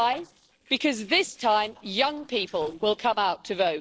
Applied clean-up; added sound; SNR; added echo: neural separator model SepFormer DNS4.